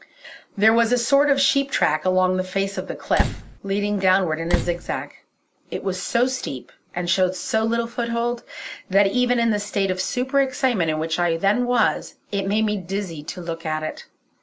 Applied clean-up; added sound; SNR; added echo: none; Slam; 2 dB; none.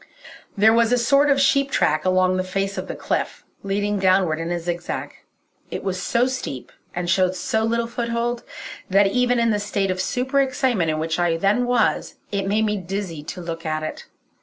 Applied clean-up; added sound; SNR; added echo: none; none; none; none.